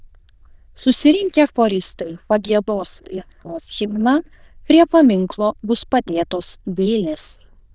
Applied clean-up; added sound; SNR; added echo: neural diffusion model UNIVERSE++.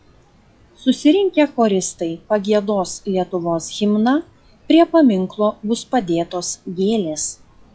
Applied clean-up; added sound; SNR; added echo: classical method log-MMSE.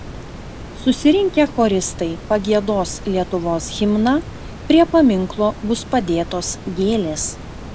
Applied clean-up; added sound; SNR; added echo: none; Water; 13 dB; none.